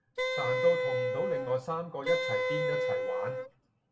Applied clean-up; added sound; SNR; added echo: none; Wind instrument, woodwind instrument; -4 dB; reverberation time 0.5 s.